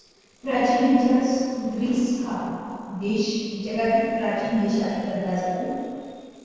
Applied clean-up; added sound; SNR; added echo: neural separator model SepFormer DNS4.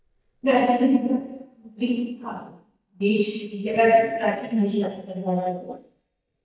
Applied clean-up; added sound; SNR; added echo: neural mask model DeepFilterNet 3.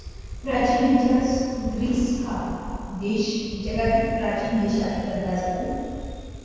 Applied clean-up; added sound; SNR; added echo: none; Bicycle; 11 dB; reverberation time 2.1 s.